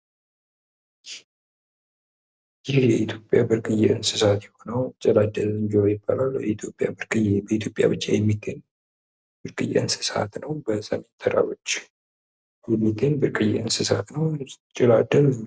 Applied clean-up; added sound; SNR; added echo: none; none; none; none.